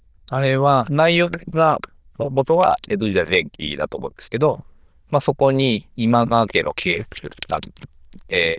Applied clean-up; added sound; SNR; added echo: neural diffusion model UNIVERSE++.